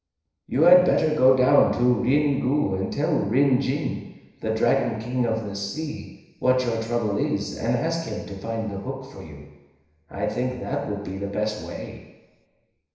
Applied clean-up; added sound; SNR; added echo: none; none; none; reverberation time 1.0 s.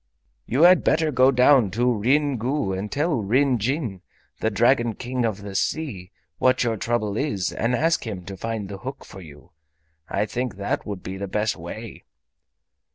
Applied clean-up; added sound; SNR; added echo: none; none; none; none.